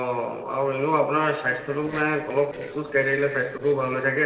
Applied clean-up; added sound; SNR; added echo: neural separator model SepFormer DNS4.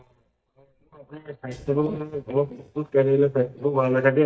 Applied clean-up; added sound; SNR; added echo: neural mask model DeepFilterNet 3.